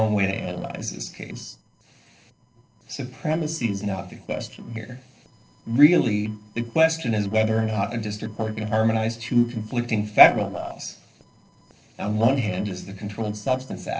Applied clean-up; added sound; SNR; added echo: neural separator model SepFormer DNS4.